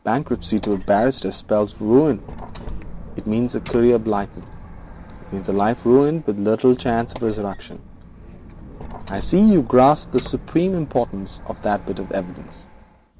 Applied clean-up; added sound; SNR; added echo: none; Squeak; 15 dB; none.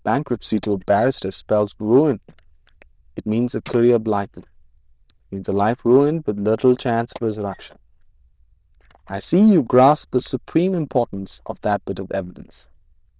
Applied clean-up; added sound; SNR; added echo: neural diffusion model UNIVERSE++.